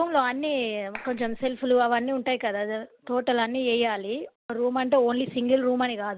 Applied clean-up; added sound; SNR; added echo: none; Clapping; 17 dB; none.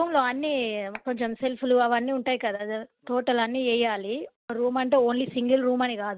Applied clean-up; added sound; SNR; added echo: neural mask model RNNoise.